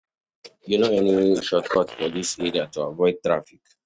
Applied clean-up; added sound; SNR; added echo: neural mask model RNNoise.